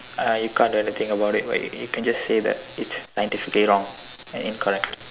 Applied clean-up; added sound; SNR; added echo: none; none; none; none.